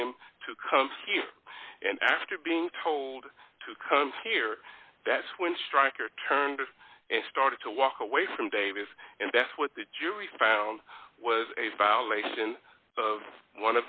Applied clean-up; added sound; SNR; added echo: none; none; none; none.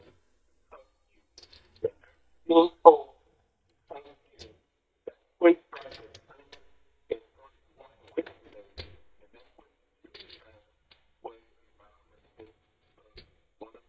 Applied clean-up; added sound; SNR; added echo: neural mask model DeepFilterNet 3.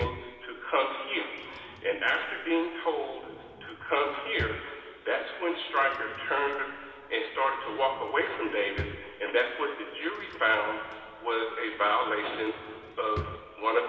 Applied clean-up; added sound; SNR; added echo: none; Drawer open or close; 16 dB; reverberation time 2.4 s.